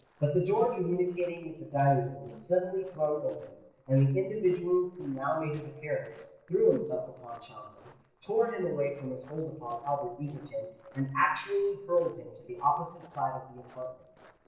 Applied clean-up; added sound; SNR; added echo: neural separator model SepFormer DNS4.